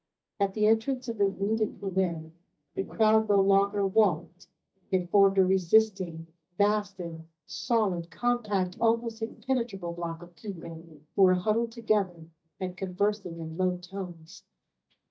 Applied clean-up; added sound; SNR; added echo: neural mask model DeepFilterNet 3.